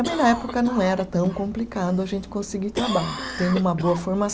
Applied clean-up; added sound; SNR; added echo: none; Cough; 11 dB; none.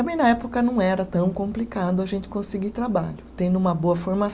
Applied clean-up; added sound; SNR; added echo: none; none; none; none.